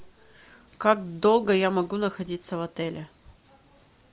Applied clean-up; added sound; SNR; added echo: none; none; none; none.